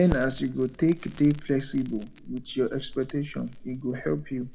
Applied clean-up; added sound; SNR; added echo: none; Crackle; 13 dB; reverberation time 2.3 s.